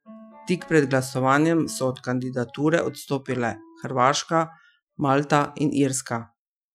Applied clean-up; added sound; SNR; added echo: classical method Wiener filter.